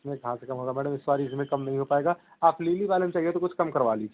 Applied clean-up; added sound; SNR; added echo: none; none; none; none.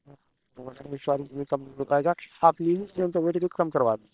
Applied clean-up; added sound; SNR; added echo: neural separator model SepFormer WHAM!.